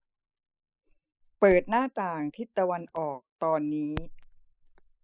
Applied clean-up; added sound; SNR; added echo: classical method spectral subtraction.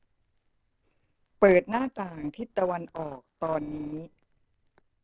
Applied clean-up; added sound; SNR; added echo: neural separator model SepFormer DNS4.